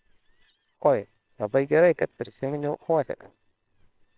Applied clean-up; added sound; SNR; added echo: neural separator model SepFormer WHAMR!.